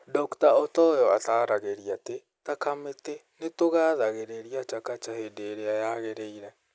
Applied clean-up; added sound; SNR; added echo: none; none; none; none.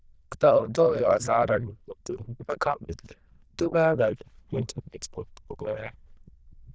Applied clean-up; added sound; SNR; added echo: neural diffusion model UNIVERSE++.